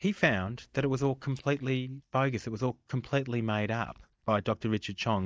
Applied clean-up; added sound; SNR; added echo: neural mask model DeepFilterNet 3.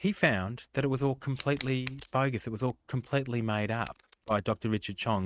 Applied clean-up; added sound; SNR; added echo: neural mask model RNNoise.